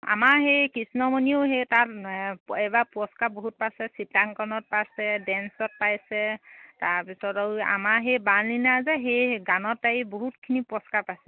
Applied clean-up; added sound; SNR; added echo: none; none; none; none.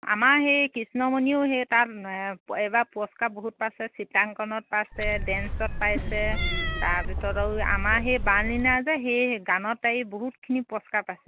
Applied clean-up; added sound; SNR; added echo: none; Cat; 2 dB; none.